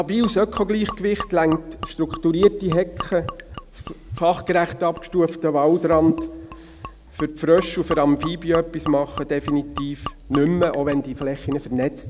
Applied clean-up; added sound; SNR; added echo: none; Gurgling / Liquid; 13 dB; none.